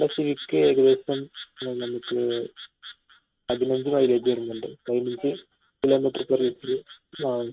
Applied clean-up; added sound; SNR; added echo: neural mask model RNNoise.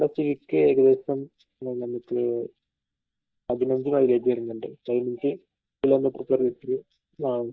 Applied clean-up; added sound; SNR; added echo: neural mask model DeepFilterNet 3.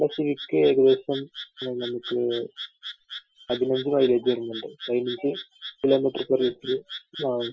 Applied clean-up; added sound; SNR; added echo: classical method Wiener filter.